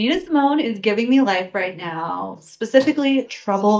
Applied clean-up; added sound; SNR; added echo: neural mask model DeepFilterNet 3.